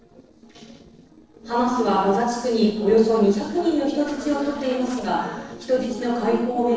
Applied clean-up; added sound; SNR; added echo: neural separator model SepFormer DNS4.